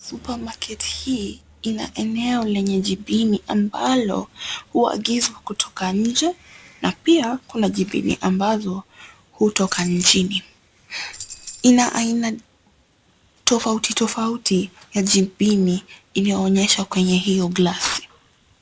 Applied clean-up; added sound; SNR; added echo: none; Tambourine; 15 dB; none.